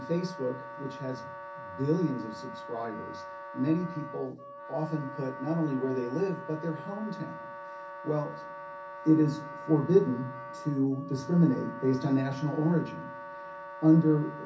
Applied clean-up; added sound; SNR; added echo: none; Wind instrument, woodwind instrument; 12 dB; reverberation time 0.3 s.